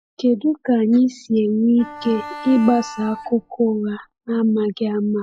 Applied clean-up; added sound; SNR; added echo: classical method log-MMSE.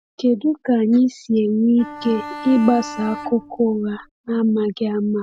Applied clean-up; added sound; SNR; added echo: none; Bowed string instrument; 14 dB; none.